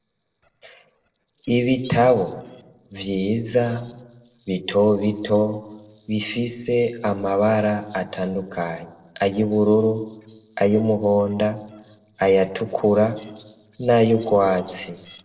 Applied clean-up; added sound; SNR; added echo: neural separator model SepFormer DNS4.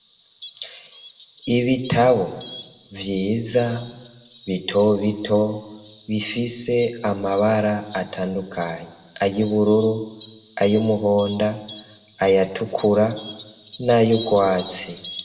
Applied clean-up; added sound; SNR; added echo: none; Fowl; 20 dB; reverberation time 0.7 s.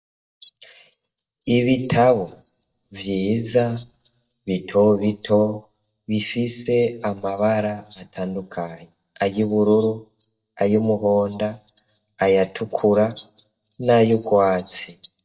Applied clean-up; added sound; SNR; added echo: neural mask model DeepFilterNet 3.